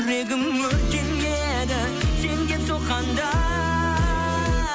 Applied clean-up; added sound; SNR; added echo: none; none; none; none.